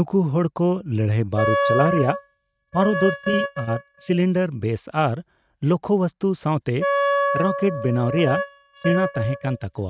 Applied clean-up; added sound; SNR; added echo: neural mask model RNNoise.